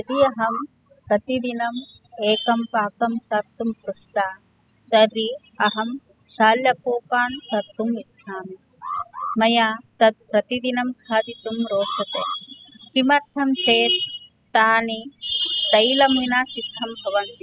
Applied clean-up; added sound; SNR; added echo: classical method spectral subtraction.